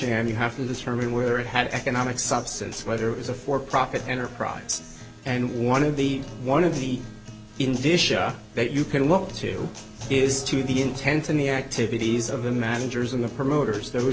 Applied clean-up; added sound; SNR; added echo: none; Acoustic guitar; 16 dB; none.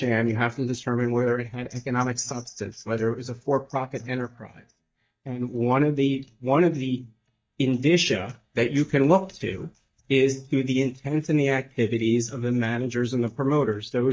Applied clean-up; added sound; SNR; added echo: neural mask model DeepFilterNet 3.